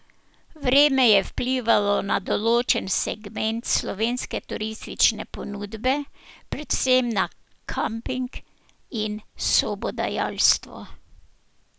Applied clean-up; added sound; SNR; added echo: none; none; none; none.